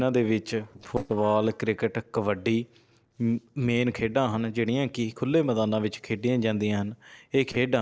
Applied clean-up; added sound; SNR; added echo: neural separator model SepFormer DNS4.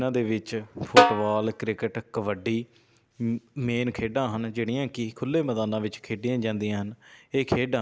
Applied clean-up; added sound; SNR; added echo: none; Snare drum; -4 dB; none.